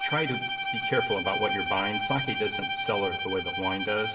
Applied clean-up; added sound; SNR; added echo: none; Bowed string instrument; 1 dB; reverberation time 2.4 s.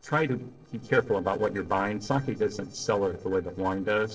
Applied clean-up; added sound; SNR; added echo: neural separator model SepFormer DNS4.